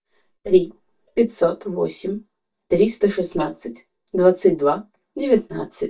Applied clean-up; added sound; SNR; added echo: neural mask model DeepFilterNet 3.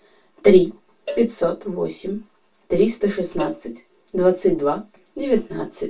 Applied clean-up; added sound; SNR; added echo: none; Cowbell; 17 dB; reverberation time 0.2 s.